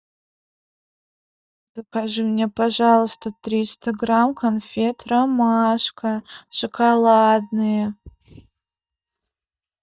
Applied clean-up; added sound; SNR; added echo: neural mask model DeepFilterNet 3.